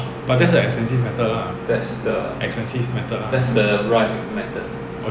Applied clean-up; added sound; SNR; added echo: none; Mechanisms; 15 dB; none.